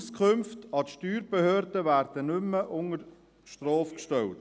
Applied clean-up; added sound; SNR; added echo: none; none; none; none.